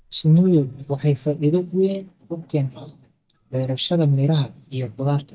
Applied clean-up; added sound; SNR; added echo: neural mask model DeepFilterNet 3.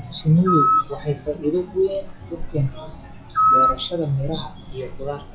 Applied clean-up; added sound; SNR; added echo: classical method WPE with log-MMSE.